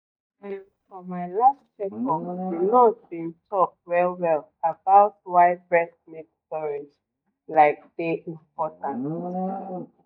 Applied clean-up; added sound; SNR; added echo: neural mask model DeepFilterNet 3.